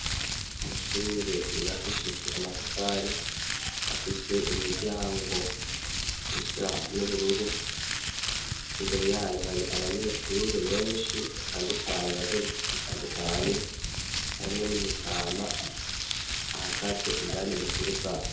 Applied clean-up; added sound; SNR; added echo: none; Crumpling, crinkling; -1 dB; reverberation time 0.8 s.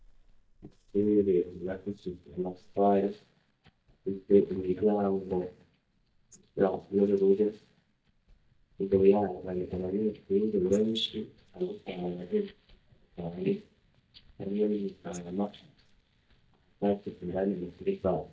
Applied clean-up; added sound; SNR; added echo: neural mask model DeepFilterNet 3.